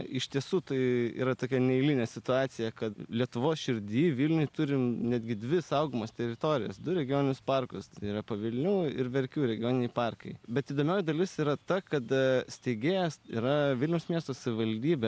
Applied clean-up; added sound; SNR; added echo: none; none; none; none.